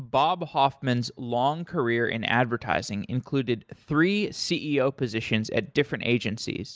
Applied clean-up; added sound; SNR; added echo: none; none; none; none.